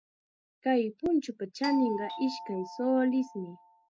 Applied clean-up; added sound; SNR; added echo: none; Doorbell; 10 dB; none.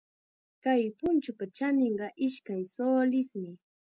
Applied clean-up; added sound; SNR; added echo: none; none; none; none.